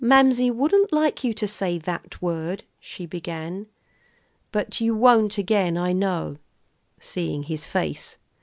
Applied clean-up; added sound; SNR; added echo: none; none; none; none.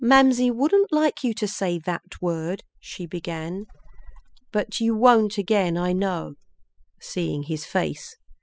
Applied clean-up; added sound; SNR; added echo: classical method spectral subtraction.